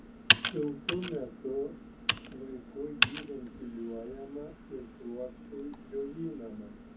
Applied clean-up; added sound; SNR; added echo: none; Computer keyboard; -5 dB; reverberation time 0.4 s.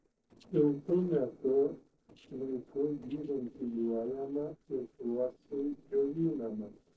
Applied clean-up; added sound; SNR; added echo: neural separator model SepFormer DNS4.